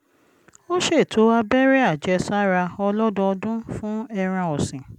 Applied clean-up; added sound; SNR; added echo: none; none; none; none.